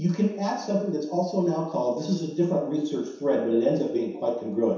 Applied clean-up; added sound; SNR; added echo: none; none; none; reverberation time 0.7 s.